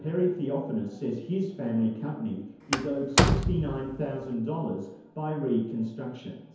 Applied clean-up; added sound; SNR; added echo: none; Slam; -3 dB; reverberation time 0.9 s.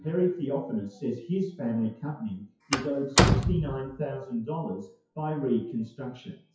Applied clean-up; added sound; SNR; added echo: classical method WPE with log-MMSE.